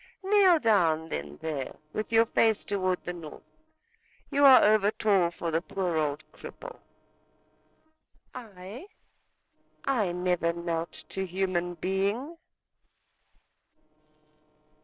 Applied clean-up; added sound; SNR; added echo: neural separator model SepFormer DNS4.